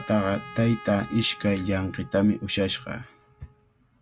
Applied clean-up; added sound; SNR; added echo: none; Trumpet; 19 dB; none.